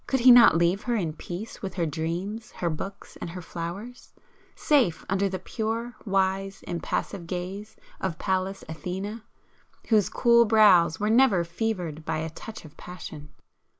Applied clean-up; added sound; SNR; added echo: none; none; none; none.